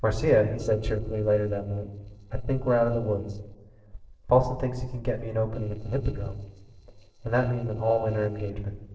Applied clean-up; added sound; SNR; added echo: neural separator model SepFormer DNS4.